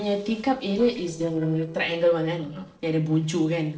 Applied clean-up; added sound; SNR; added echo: neural separator model SepFormer DNS4.